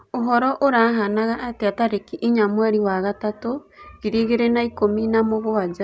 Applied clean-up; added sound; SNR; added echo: none; none; none; none.